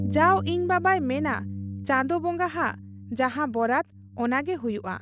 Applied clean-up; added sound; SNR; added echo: neural mask model RNNoise.